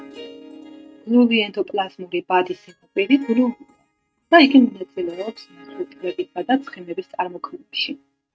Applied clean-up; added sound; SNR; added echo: neural mask model RNNoise.